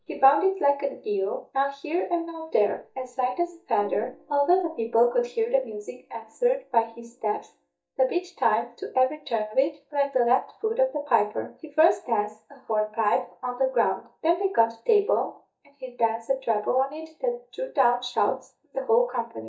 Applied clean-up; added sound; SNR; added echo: neural mask model DeepFilterNet 3.